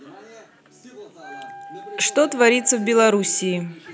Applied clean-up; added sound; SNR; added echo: none; Wind instrument, woodwind instrument; 19 dB; none.